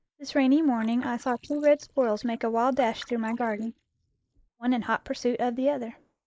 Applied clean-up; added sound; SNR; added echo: neural mask model Resemble Enhance denoiser.